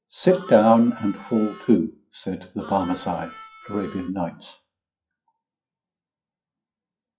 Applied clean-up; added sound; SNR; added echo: classical method WPE with log-MMSE.